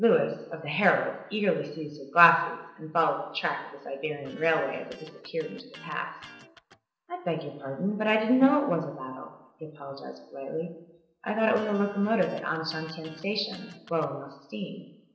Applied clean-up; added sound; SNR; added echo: neural separator model SepFormer DNS4.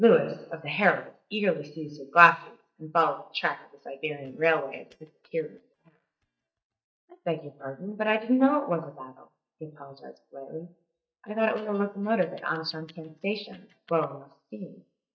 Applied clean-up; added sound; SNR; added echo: neural mask model DeepFilterNet 3.